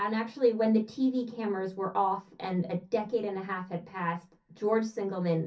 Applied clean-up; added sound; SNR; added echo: none; none; none; reverberation time 0.3 s.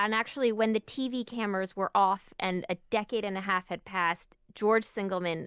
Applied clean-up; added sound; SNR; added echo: none; none; none; none.